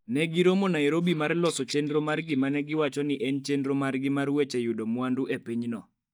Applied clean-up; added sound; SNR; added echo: neural mask model DeepFilterNet 3.